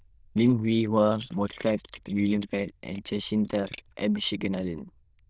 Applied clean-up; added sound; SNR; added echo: neural diffusion model UNIVERSE++.